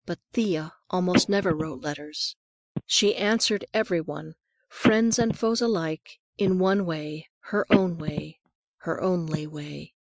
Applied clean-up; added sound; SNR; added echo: classical method Wiener filter.